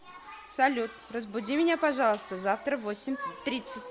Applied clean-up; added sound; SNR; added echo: none; none; none; none.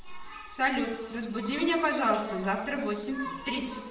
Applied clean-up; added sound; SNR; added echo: none; none; none; reverberation time 0.7 s.